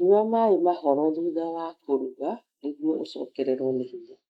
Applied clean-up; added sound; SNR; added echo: neural mask model Resemble Enhance denoiser.